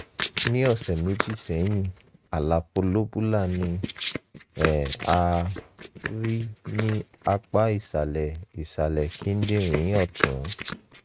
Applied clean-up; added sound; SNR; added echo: neural mask model RNNoise.